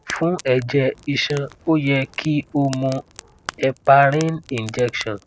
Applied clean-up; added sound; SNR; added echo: none; Fire; 19 dB; none.